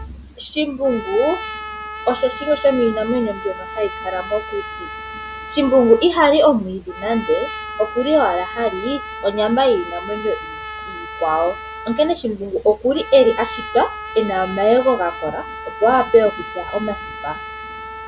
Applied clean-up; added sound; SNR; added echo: none; Trumpet; 12 dB; none.